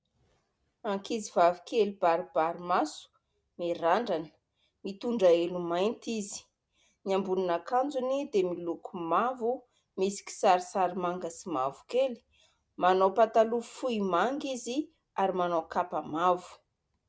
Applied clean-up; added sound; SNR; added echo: none; none; none; none.